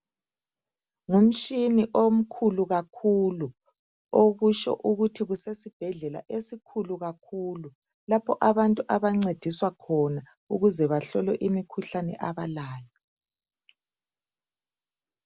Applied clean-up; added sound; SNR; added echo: none; none; none; none.